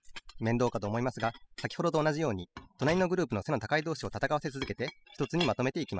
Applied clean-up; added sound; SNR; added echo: classical method spectral subtraction.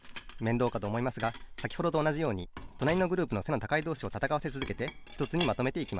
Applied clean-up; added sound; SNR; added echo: none; Chink, clink + Crushing; 12 dB; none.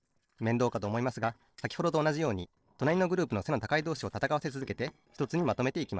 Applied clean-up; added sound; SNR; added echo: neural separator model SepFormer DNS4.